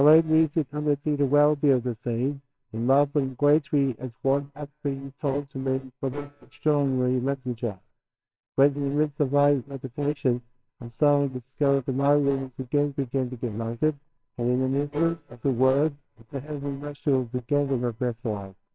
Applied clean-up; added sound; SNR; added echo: neural separator model SepFormer WHAMR!.